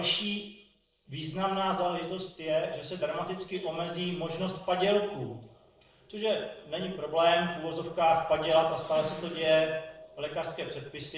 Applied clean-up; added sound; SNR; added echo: neural separator model SepFormer DNS4.